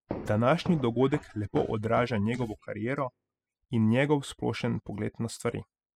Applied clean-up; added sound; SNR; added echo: classical method spectral subtraction.